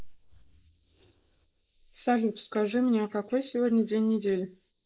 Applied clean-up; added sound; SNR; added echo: neural mask model Resemble Enhance denoiser.